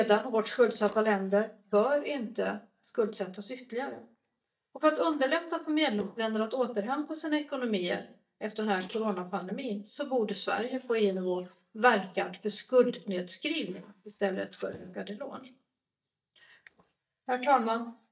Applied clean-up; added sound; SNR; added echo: neural mask model DeepFilterNet 3.